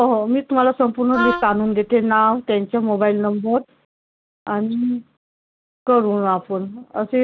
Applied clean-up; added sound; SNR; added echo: none; Wind instrument, woodwind instrument; 6 dB; none.